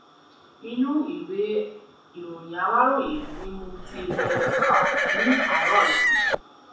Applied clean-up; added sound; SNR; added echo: none; Livestock, farm animals, working animals; -2 dB; reverberation time 0.7 s.